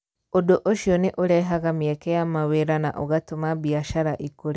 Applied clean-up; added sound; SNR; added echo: none; none; none; none.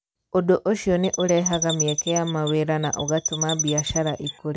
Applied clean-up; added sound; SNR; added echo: none; Chirp, tweet; 6 dB; none.